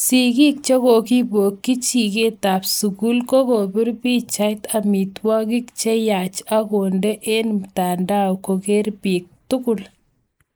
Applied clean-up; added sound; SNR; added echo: neural mask model Resemble Enhance denoiser.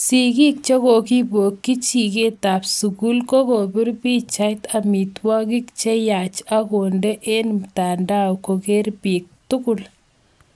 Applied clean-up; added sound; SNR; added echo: none; none; none; none.